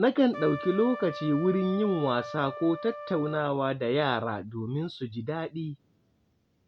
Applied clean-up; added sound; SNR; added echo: none; Trumpet; 11 dB; none.